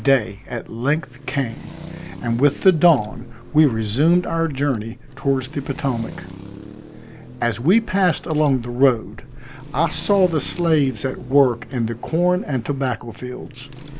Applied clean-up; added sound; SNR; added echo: none; Traffic noise, roadway noise + Crack; 15 dB; none.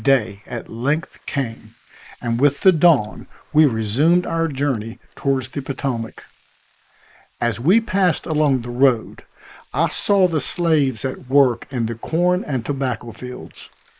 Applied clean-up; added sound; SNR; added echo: neural mask model Resemble Enhance denoiser.